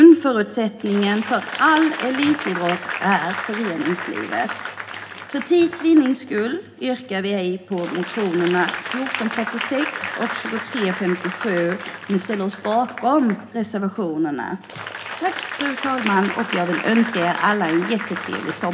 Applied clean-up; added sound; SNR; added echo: none; Applause / Crowd; 10 dB; reverberation time 0.3 s.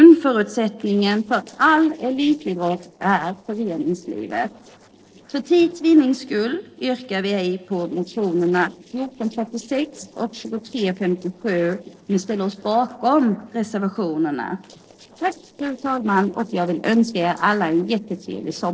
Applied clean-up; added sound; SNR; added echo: neural separator model SepFormer DNS4.